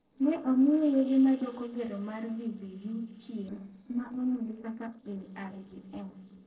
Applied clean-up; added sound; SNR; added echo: neural separator model SepFormer DNS4.